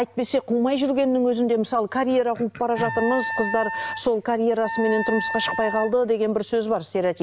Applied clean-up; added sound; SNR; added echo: none; Wind instrument, woodwind instrument; 7 dB; none.